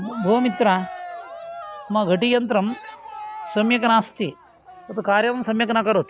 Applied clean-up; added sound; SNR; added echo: none; Cheering; 15 dB; none.